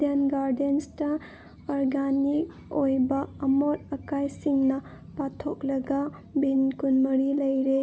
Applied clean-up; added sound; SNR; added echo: none; none; none; none.